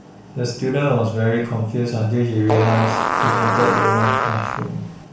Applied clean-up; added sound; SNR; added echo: none; Fart; 0 dB; reverberation time 0.4 s.